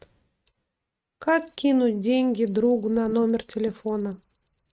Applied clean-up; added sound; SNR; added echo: neural mask model RNNoise.